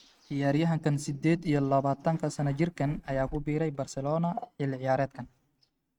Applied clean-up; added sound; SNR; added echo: neural mask model RNNoise.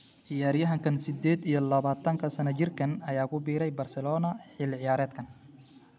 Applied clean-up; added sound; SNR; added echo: none; none; none; none.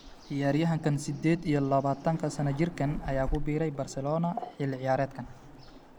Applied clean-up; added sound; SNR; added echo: none; Waves, surf; 11 dB; none.